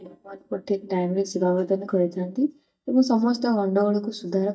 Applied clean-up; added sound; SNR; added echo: neural mask model DeepFilterNet 3.